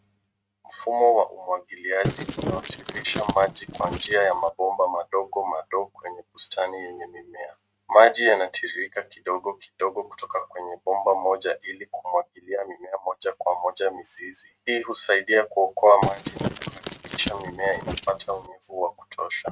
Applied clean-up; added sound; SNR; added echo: neural mask model RNNoise.